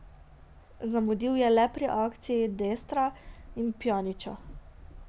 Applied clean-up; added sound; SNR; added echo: none; Train; 19 dB; none.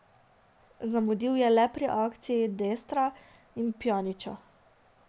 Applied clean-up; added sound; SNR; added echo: none; none; none; none.